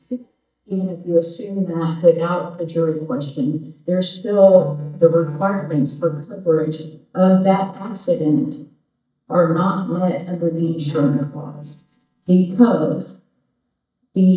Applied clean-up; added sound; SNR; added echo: neural mask model DeepFilterNet 3.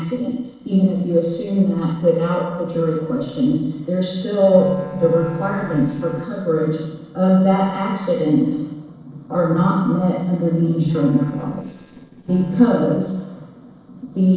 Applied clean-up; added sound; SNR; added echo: neural separator model SepFormer DNS4.